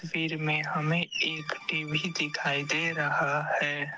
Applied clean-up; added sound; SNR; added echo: none; Bowed string instrument; 19 dB; none.